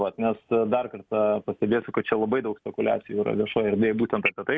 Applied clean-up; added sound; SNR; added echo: none; none; none; none.